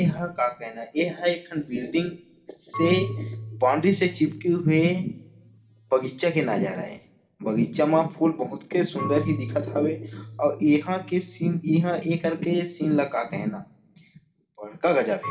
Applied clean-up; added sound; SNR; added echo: none; Marimba, xylophone / Wood; 15 dB; reverberation time 0.8 s.